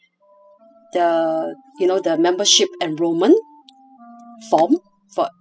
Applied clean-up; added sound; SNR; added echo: classical method spectral subtraction.